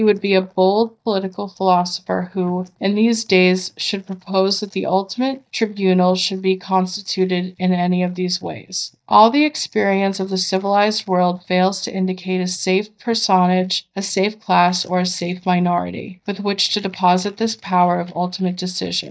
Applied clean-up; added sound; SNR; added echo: neural mask model DeepFilterNet 3.